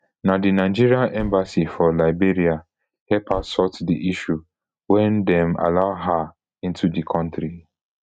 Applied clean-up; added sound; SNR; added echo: neural mask model RNNoise.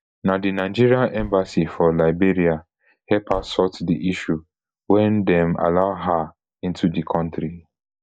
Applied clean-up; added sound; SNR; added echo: neural mask model DeepFilterNet 3.